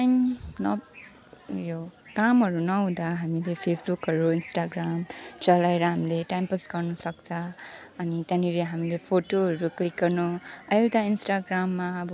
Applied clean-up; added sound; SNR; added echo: none; none; none; none.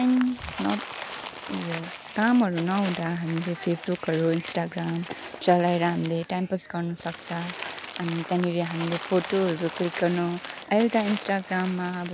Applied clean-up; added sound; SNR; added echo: none; Crumpling, crinkling; 12 dB; none.